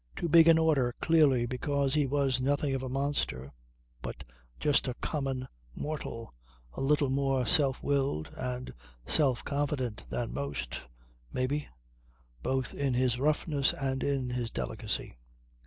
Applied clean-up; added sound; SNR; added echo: none; none; none; none.